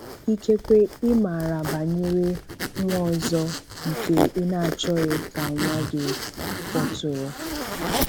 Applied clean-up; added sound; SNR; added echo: none; Zipper (clothing); 5 dB; none.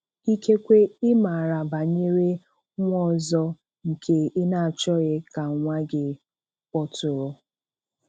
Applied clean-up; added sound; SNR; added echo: none; none; none; none.